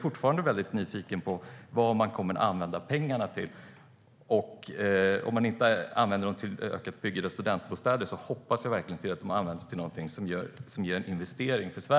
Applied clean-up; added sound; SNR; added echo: none; none; none; none.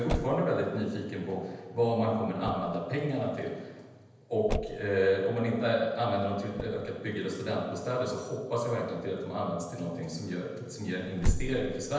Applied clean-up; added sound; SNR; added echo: none; Motor vehicle (road); 8 dB; reverberation time 1.1 s.